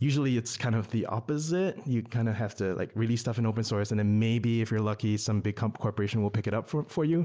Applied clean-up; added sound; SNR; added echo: none; none; none; none.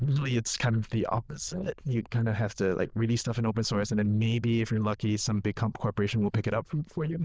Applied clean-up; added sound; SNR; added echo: neural diffusion model UNIVERSE++.